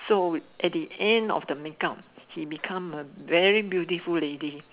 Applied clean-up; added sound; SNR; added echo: none; none; none; none.